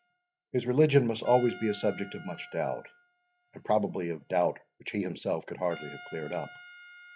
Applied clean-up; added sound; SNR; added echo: classical method log-MMSE.